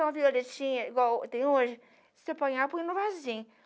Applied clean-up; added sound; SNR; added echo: none; none; none; none.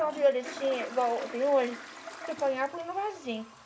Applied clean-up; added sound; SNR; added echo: none; Toilet flush; 14 dB; reverberation time 0.3 s.